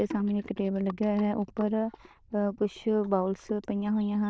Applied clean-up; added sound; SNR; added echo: neural diffusion model UNIVERSE++.